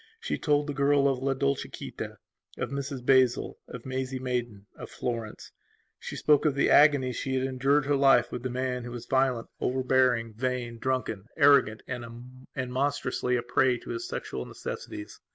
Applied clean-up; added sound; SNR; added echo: none; none; none; none.